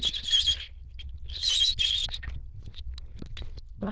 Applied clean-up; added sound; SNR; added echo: neural diffusion model UNIVERSE++.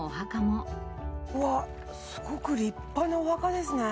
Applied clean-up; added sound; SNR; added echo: none; none; none; none.